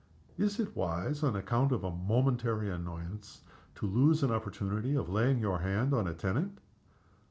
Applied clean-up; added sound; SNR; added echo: none; none; none; none.